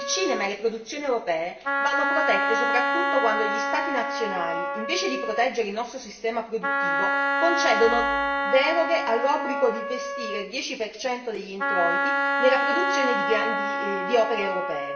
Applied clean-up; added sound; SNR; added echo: none; Wind instrument, woodwind instrument; 0 dB; reverberation time 1.0 s.